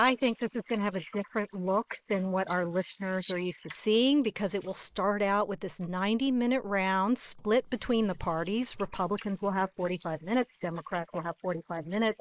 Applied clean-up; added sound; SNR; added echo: neural mask model Resemble Enhance denoiser.